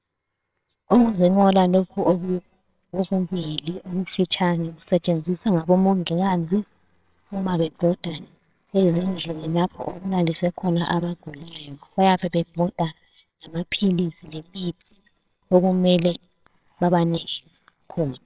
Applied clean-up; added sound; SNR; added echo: neural separator model SepFormer WHAMR!.